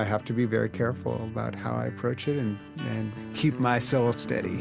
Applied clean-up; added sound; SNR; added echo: none; none; none; none.